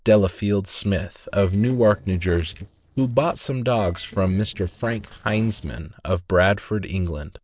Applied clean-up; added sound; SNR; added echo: neural separator model SepFormer DNS4.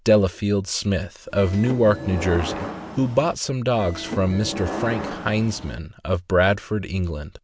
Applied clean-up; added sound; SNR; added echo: none; Subway, metro, underground / Sliding door; 9 dB; none.